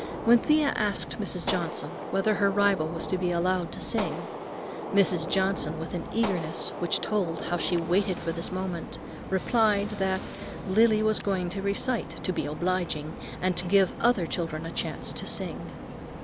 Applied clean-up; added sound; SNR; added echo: none; Gunshot, gunfire; 8 dB; none.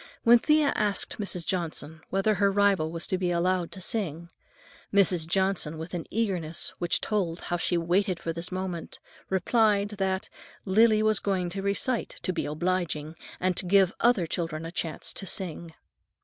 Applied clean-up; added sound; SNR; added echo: none; none; none; none.